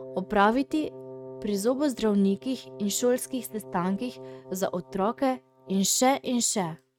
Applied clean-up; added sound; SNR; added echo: neural mask model RNNoise.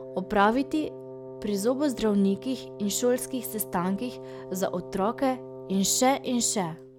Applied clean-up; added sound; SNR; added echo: none; Wind instrument, woodwind instrument; 13 dB; none.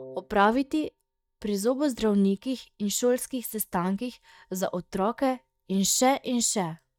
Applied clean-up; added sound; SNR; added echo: neural mask model DeepFilterNet 3.